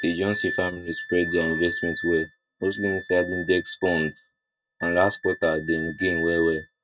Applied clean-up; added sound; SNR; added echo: neural mask model RNNoise.